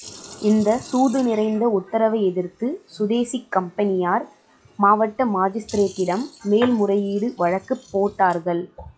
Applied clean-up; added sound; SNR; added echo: classical method log-MMSE.